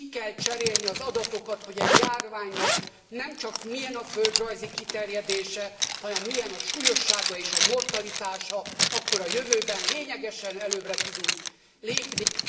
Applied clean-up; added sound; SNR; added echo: none; Zipper (clothing); -3 dB; reverberation time 0.9 s.